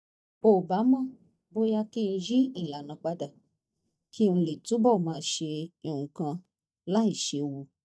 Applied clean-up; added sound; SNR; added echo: neural mask model DeepFilterNet 3.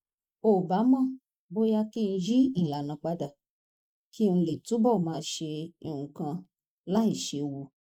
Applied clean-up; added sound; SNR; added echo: neural mask model Resemble Enhance denoiser.